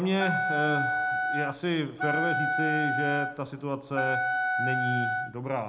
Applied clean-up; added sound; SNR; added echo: none; Wind instrument, woodwind instrument; -2 dB; reverberation time 0.2 s.